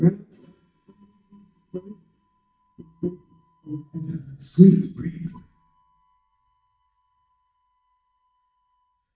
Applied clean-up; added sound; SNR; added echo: neural mask model DeepFilterNet 3.